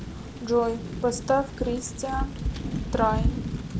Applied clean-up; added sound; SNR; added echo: none; Thunder / Rain; 2 dB; none.